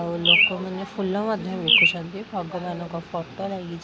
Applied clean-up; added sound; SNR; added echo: none; Bird; -5 dB; none.